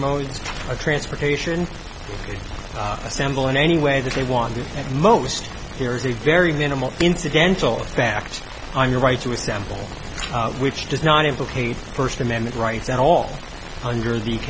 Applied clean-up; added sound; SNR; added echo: none; Fire; 19 dB; none.